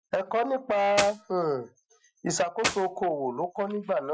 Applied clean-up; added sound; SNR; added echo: classical method Wiener filter.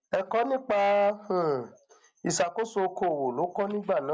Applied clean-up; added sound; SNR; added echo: none; none; none; none.